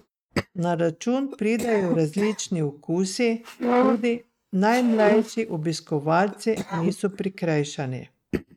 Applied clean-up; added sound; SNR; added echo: neural mask model RNNoise.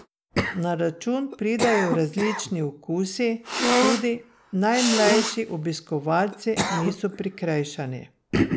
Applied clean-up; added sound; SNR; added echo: none; Cough; 3 dB; none.